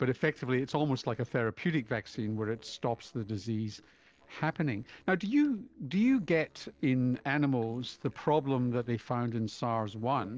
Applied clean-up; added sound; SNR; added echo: neural separator model SepFormer DNS4.